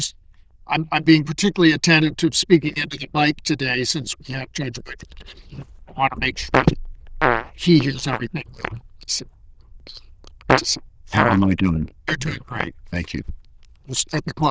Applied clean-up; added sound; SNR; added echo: neural diffusion model UNIVERSE++.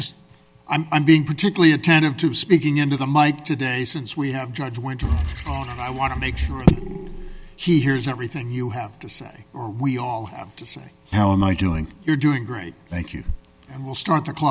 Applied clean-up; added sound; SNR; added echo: none; none; none; none.